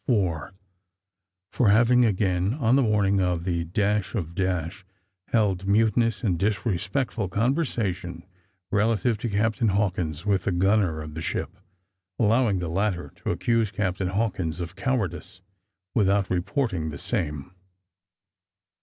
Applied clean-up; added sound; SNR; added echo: none; none; none; none.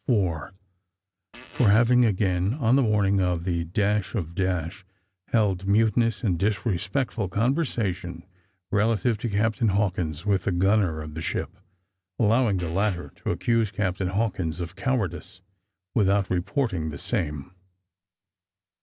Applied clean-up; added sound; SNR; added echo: none; Fart; 20 dB; none.